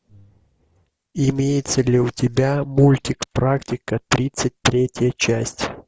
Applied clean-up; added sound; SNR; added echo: none; none; none; none.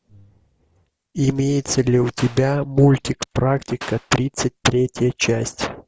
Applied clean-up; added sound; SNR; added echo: none; Clapping; 16 dB; none.